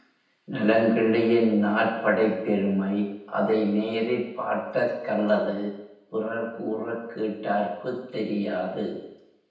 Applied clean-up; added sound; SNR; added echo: none; none; none; reverberation time 0.9 s.